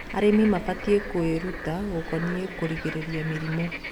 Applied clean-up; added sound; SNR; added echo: none; Bird / Frog; 10 dB; none.